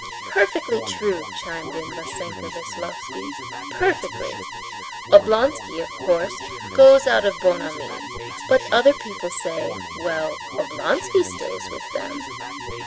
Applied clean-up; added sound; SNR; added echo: none; Alarm; 10 dB; none.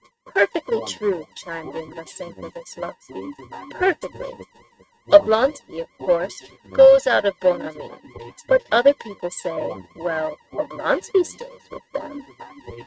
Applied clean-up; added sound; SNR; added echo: neural mask model RNNoise.